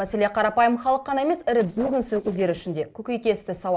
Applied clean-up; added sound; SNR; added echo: neural separator model SepFormer DNS4.